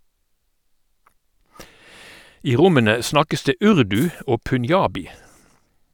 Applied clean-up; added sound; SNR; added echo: none; Rattle (instrument); 20 dB; none.